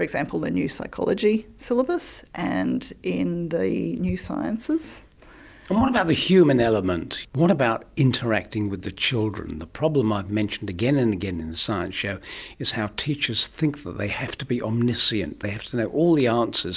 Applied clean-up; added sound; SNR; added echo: none; none; none; none.